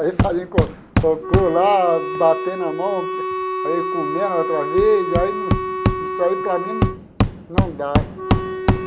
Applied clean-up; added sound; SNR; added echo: none; Hammer + Wind instrument, woodwind instrument; 0 dB; none.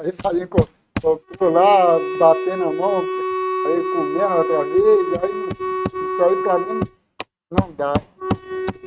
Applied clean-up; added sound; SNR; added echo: neural mask model RNNoise.